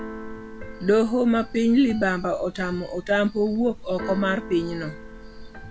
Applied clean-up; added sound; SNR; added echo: none; Keyboard (musical); 13 dB; none.